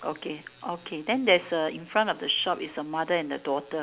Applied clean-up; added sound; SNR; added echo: none; none; none; none.